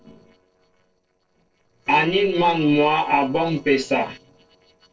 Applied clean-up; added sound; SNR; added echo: neural separator model SepFormer DNS4.